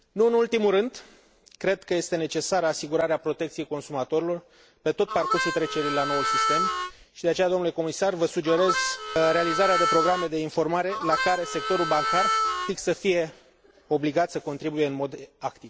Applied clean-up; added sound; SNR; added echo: none; Harmonica; 1 dB; none.